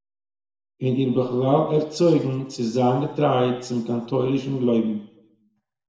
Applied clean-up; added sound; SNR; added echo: none; none; none; reverberation time 0.8 s.